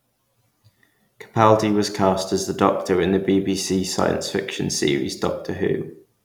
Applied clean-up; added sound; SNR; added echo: none; none; none; none.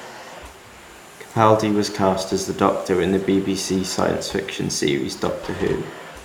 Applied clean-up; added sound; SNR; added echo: none; Domestic sounds, home sounds; 18 dB; none.